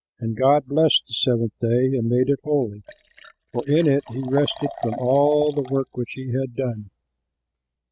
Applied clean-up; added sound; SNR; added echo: neural mask model RNNoise.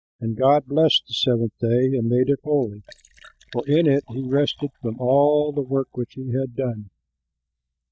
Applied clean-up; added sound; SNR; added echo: neural mask model DeepFilterNet 3.